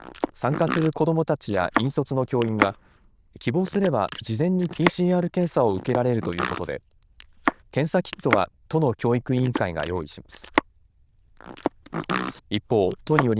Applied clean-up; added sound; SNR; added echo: neural diffusion model UNIVERSE++.